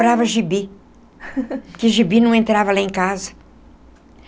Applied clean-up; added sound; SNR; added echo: none; none; none; none.